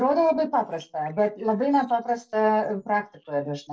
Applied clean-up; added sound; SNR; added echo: neural separator model SepFormer DNS4.